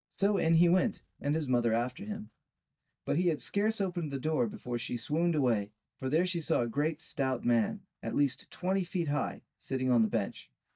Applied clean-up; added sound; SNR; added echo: neural mask model DeepFilterNet 3.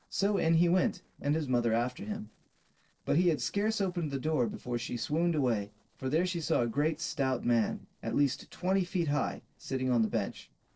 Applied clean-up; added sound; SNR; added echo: neural separator model SepFormer DNS4.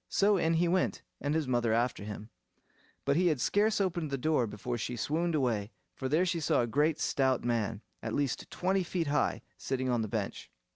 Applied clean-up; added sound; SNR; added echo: none; none; none; none.